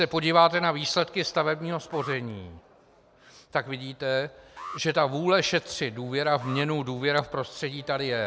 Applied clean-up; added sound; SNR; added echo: none; Alarm; 19 dB; none.